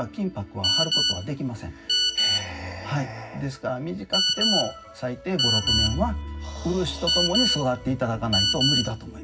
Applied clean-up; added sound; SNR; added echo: none; Telephone; -3 dB; reverberation time 0.4 s.